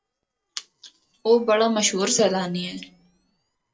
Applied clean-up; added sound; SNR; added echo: neural separator model SepFormer DNS4.